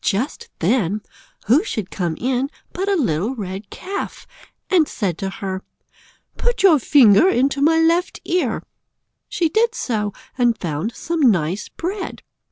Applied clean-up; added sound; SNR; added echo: none; none; none; none.